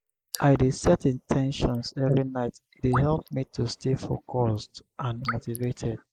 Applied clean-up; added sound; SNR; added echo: neural mask model Resemble Enhance denoiser.